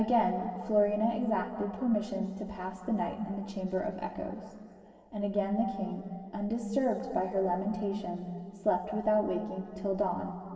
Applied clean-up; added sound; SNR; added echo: none; none; none; reverberation time 2.5 s.